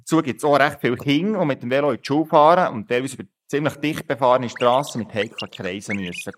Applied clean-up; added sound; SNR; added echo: neural mask model Resemble Enhance denoiser.